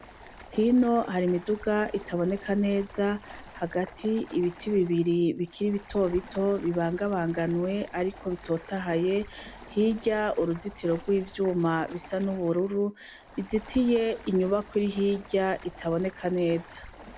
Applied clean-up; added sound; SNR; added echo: none; Stream; 19 dB; none.